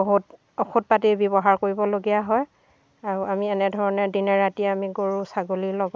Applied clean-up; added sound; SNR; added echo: none; none; none; none.